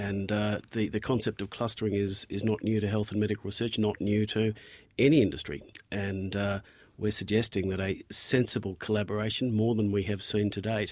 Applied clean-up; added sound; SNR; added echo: none; none; none; none.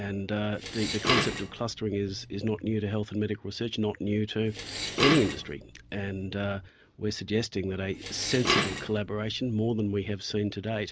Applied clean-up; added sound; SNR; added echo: none; Dishes, pots, and pans; 3 dB; none.